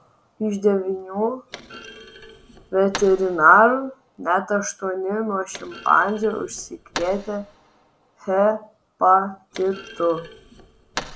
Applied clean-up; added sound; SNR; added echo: none; Thump, thud; 18 dB; none.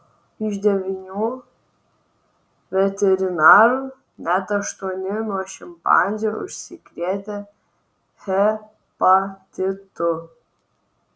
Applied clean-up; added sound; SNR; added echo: none; none; none; none.